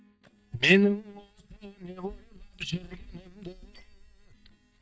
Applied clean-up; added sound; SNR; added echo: neural mask model DeepFilterNet 3.